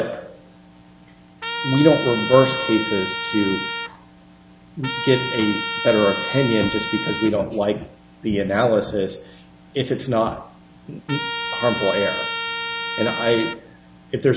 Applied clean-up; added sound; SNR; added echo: none; Trumpet; 4 dB; none.